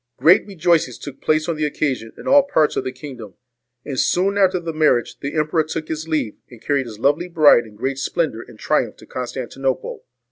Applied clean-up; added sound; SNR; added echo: none; none; none; none.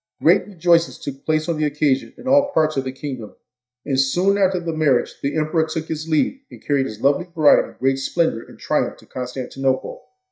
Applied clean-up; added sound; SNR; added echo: neural mask model DeepFilterNet 3.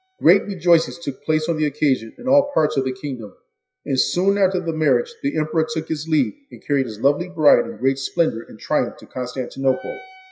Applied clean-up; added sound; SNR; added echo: classical method WPE with log-MMSE.